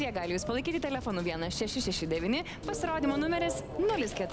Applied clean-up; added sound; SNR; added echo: none; Subway, metro, underground; 9 dB; none.